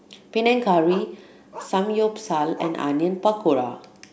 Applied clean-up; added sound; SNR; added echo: none; Bark; 18 dB; none.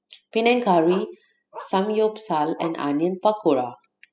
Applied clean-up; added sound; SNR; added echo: classical method spectral subtraction.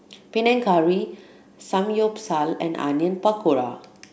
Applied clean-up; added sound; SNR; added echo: none; none; none; none.